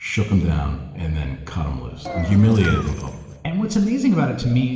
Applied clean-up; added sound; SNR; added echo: none; Engine; 12 dB; reverberation time 1.3 s.